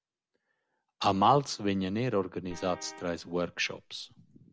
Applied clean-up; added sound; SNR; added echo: none; Vehicle horn, car horn, honking; 20 dB; none.